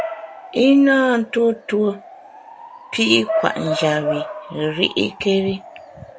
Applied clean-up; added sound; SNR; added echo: none; Bark / Motor vehicle (road) / Siren; 10 dB; none.